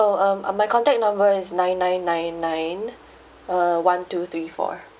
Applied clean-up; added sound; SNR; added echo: none; none; none; none.